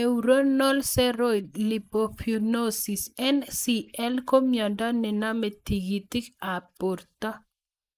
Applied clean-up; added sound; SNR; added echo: neural mask model Resemble Enhance denoiser.